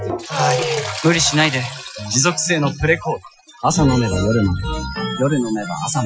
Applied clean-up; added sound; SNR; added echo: classical method Wiener filter.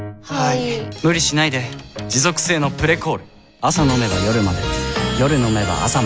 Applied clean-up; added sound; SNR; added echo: none; none; none; none.